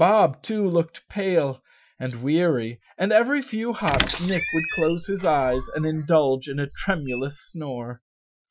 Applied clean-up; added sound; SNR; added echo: classical method Wiener filter.